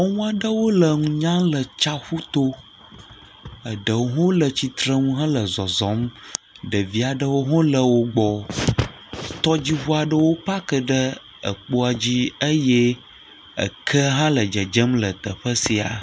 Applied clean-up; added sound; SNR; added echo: none; none; none; none.